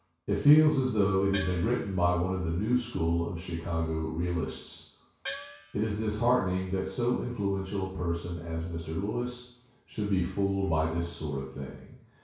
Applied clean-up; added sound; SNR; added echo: none; Gong; 12 dB; reverberation time 0.6 s.